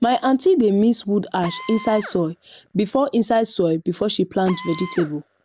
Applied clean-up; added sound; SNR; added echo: none; Drill; 19 dB; none.